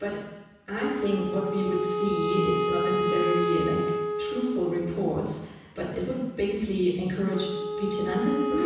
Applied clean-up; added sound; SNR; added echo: none; Wind instrument, woodwind instrument; 2 dB; reverberation time 1.1 s.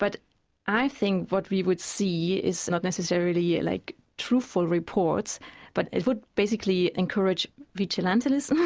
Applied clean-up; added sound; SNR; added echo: none; none; none; none.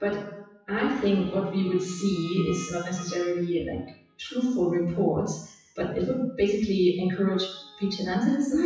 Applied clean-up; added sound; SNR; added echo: classical method WPE with log-MMSE.